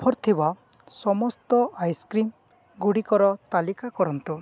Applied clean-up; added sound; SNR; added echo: none; none; none; none.